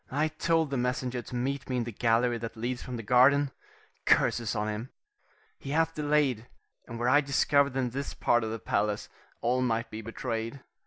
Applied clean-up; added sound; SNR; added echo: none; none; none; none.